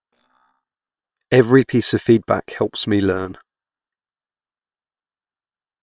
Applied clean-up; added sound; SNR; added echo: neural separator model SepFormer WHAM!.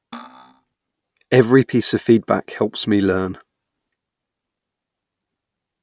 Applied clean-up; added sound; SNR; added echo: none; Cutlery, silverware; 19 dB; none.